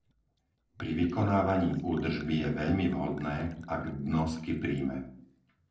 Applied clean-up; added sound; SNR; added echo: neural separator model SepFormer DNS4.